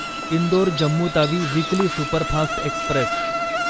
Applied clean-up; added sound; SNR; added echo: none; Insect; 4 dB; none.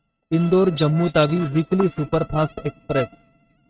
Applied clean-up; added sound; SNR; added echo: neural mask model RNNoise.